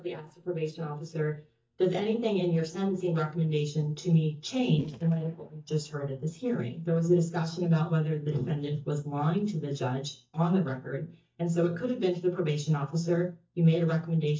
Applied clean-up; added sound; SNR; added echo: neural mask model DeepFilterNet 3.